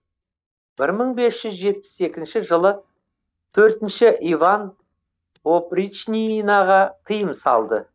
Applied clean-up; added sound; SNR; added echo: neural mask model DeepFilterNet 3.